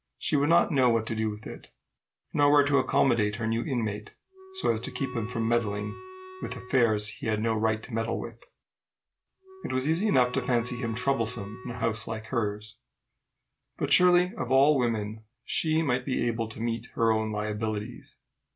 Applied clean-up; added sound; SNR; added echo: none; Wind instrument, woodwind instrument; 15 dB; none.